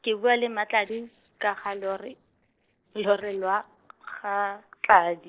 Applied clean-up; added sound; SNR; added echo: neural separator model SepFormer DNS4.